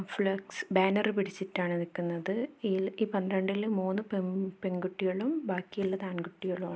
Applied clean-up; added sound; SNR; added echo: none; none; none; none.